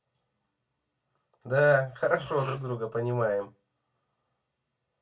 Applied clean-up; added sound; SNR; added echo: none; Respiratory sounds; 18 dB; reverberation time 0.1 s.